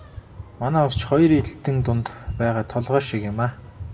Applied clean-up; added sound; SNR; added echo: none; Dog; 12 dB; reverberation time 1.1 s.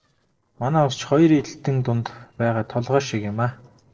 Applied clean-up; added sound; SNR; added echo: neural separator model SepFormer DNS4.